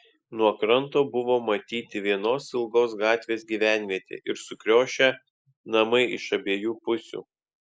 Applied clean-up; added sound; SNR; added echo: neural mask model Resemble Enhance denoiser.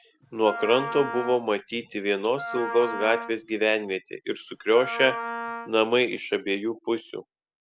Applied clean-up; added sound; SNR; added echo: none; Wind instrument, woodwind instrument; 8 dB; none.